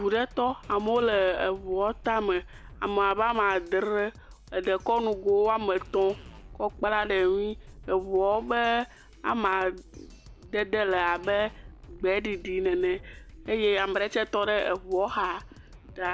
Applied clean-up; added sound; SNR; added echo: none; Drum kit; 20 dB; none.